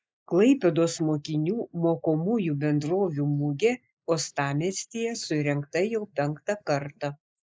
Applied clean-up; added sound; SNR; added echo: neural mask model Resemble Enhance denoiser.